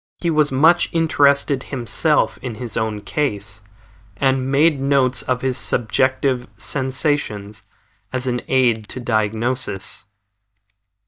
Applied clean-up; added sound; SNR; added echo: neural mask model DeepFilterNet 3.